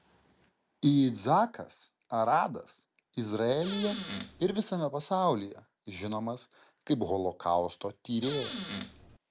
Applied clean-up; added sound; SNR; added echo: none; Squeak / Cupboard open or close; 6 dB; none.